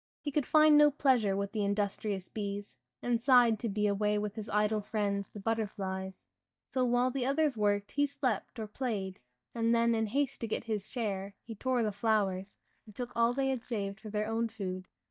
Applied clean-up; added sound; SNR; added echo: neural mask model DeepFilterNet 3.